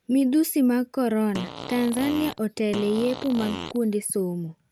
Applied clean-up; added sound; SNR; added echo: none; Fart; 11 dB; none.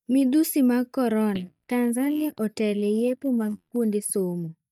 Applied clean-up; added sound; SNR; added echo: neural mask model DeepFilterNet 3.